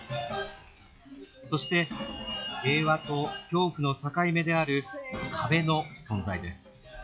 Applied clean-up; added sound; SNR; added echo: classical method log-MMSE.